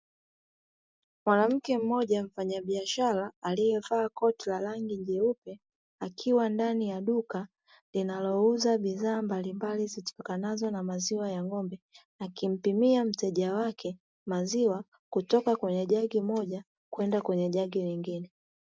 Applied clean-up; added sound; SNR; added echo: none; none; none; none.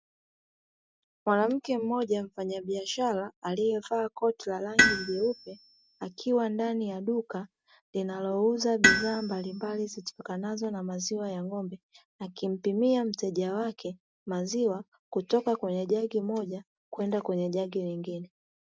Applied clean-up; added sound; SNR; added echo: none; Tools; 1 dB; none.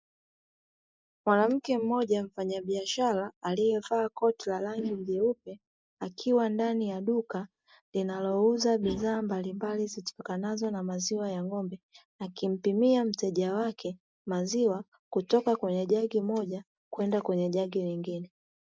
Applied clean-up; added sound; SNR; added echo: neural mask model Resemble Enhance denoiser.